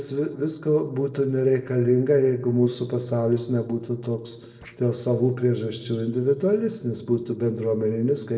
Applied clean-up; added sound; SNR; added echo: neural separator model SepFormer DNS4.